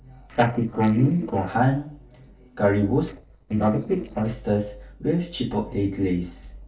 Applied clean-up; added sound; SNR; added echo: neural separator model SepFormer DNS4.